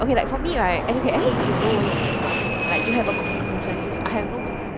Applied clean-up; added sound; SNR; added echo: none; Fixed-wing aircraft, airplane; -1 dB; none.